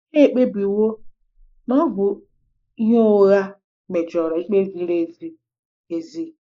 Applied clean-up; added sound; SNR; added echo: neural mask model Resemble Enhance denoiser.